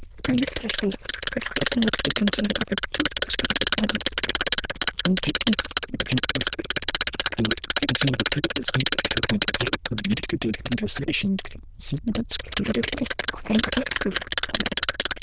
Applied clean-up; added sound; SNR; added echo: neural diffusion model UNIVERSE++.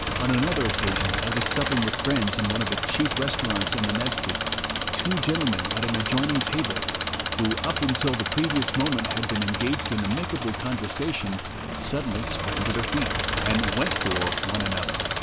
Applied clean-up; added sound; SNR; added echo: none; Engine; 0 dB; none.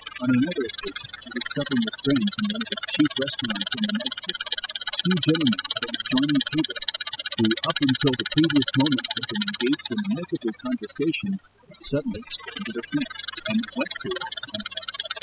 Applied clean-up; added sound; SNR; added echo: classical method spectral subtraction.